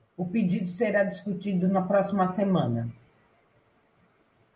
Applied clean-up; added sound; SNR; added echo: none; none; none; none.